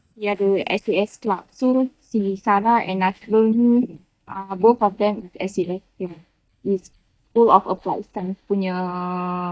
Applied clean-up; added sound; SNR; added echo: neural mask model DeepFilterNet 3.